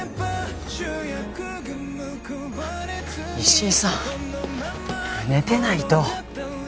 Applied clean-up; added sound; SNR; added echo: none; none; none; none.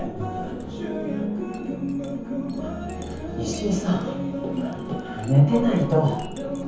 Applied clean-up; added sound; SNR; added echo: none; Chink, clink; 19 dB; reverberation time 0.7 s.